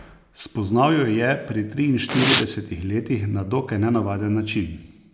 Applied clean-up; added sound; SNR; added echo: none; Domestic sounds, home sounds; 4 dB; none.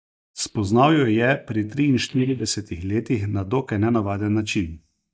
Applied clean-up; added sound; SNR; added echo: neural mask model DeepFilterNet 3.